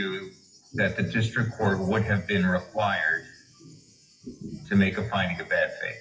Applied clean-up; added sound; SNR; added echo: classical method WPE with log-MMSE.